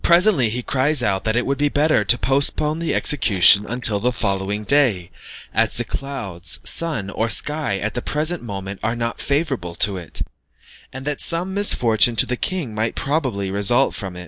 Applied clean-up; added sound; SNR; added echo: neural mask model Resemble Enhance denoiser.